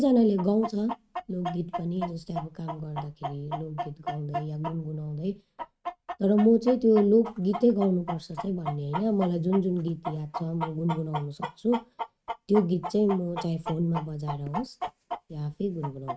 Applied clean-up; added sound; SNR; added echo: neural mask model RNNoise.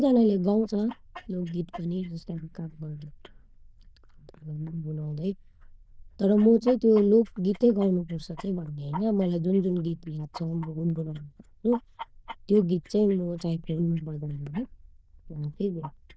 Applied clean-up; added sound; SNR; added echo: neural diffusion model UNIVERSE++.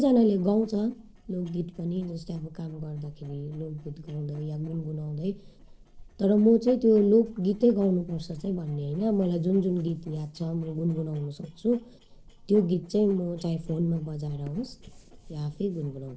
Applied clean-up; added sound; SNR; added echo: neural separator model SepFormer DNS4.